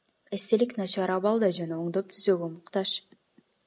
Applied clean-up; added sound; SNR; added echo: none; none; none; none.